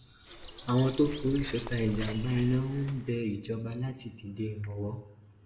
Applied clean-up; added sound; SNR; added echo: none; Bird; 9 dB; reverberation time 0.8 s.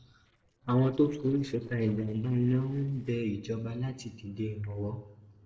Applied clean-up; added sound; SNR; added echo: neural separator model SepFormer DNS4.